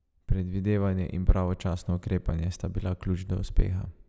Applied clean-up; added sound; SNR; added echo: none; none; none; none.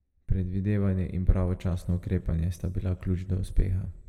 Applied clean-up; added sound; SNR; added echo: none; none; none; reverberation time 0.9 s.